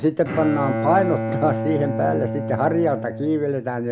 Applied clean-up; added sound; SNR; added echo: none; Bowed string instrument; 5 dB; none.